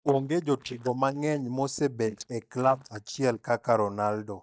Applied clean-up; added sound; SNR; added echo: neural mask model DeepFilterNet 3.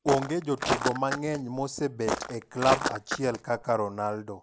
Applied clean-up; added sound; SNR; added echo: none; Walk, footsteps; 3 dB; none.